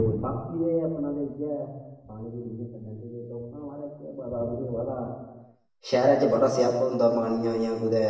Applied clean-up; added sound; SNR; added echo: none; Keyboard (musical); 16 dB; reverberation time 1.0 s.